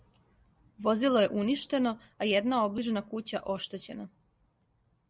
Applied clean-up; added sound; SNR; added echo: none; none; none; none.